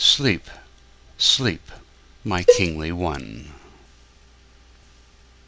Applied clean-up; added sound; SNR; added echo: none; Cowbell; -4 dB; none.